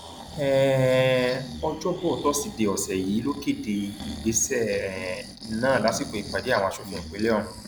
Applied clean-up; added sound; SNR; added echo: none; Breathing; 13 dB; none.